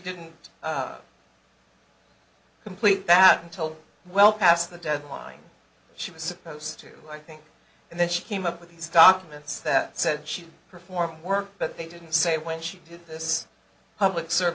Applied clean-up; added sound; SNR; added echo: none; none; none; none.